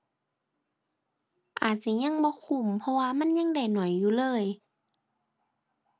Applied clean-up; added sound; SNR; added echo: none; none; none; none.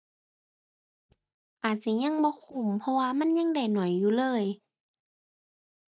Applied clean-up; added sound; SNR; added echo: neural mask model DeepFilterNet 3.